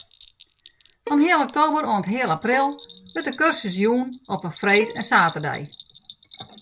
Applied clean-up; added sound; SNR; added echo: none; Bell + Bowed string instrument; 17 dB; none.